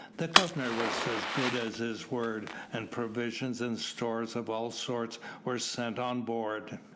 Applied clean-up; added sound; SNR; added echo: none; Fire; -1 dB; none.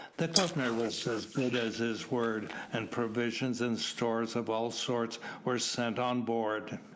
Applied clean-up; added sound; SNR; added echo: neural mask model Resemble Enhance denoiser.